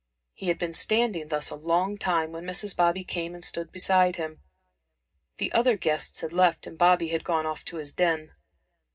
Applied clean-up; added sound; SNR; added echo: none; none; none; reverberation time 0.2 s.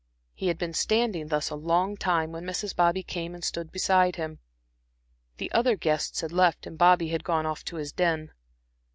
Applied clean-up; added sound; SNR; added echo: none; none; none; none.